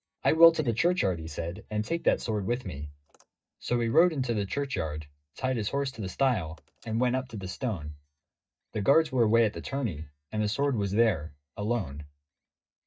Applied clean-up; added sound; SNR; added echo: neural mask model DeepFilterNet 3.